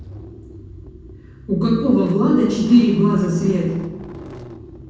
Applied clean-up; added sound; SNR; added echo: none; Engine starting / Car; 16 dB; reverberation time 1.2 s.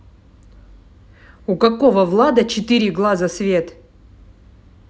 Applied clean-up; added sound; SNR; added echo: none; none; none; none.